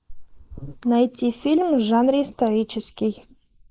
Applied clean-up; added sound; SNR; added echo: neural mask model Resemble Enhance denoiser.